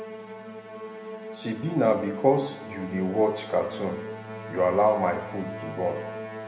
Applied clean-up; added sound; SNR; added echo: none; Musical instrument; 10 dB; reverberation time 0.8 s.